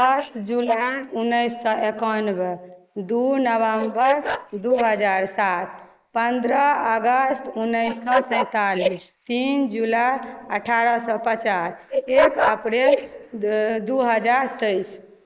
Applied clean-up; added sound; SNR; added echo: neural mask model Resemble Enhance denoiser.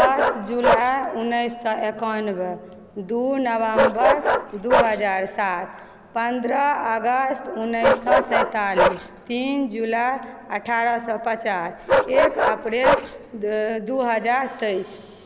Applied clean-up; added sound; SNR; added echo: none; Bark; 1 dB; none.